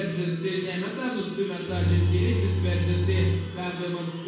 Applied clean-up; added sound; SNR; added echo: none; Bowed string instrument; -4 dB; reverberation time 1.2 s.